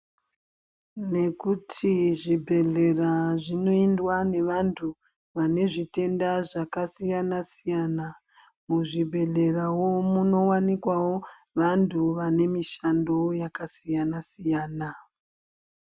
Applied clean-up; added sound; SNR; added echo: none; none; none; none.